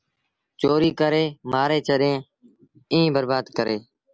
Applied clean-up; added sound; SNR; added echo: none; none; none; none.